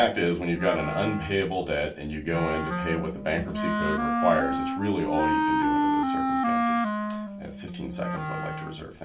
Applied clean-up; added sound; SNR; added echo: none; Wind instrument, woodwind instrument; -1 dB; reverberation time 0.3 s.